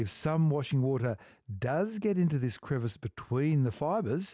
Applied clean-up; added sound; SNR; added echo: none; none; none; none.